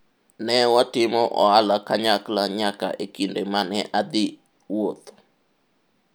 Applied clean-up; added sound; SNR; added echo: none; none; none; none.